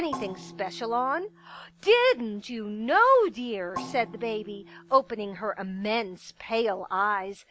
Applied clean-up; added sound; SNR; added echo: none; Percussion; 18 dB; none.